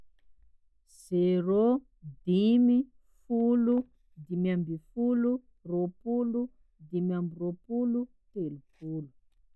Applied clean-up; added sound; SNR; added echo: none; none; none; none.